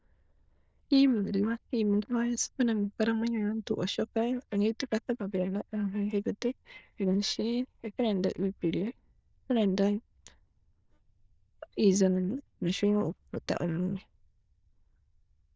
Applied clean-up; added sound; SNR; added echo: neural diffusion model UNIVERSE++.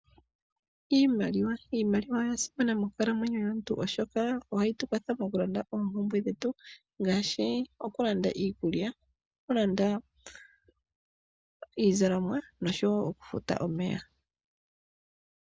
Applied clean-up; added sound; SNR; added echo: none; none; none; none.